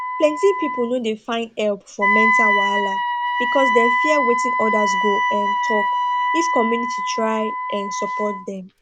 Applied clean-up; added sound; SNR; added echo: none; Wind instrument, woodwind instrument; -2 dB; none.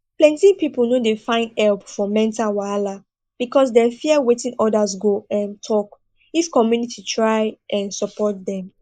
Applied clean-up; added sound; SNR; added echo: neural mask model Resemble Enhance denoiser.